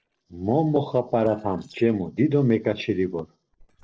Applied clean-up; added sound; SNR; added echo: neural separator model SepFormer DNS4.